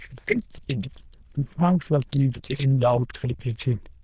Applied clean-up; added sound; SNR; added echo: neural diffusion model UNIVERSE++.